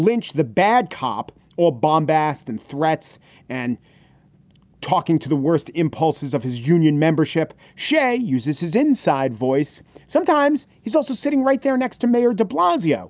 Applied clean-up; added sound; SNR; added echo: none; none; none; none.